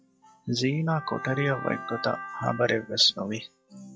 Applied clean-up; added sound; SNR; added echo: classical method log-MMSE.